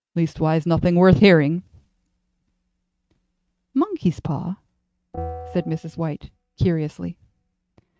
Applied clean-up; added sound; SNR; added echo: neural mask model RNNoise.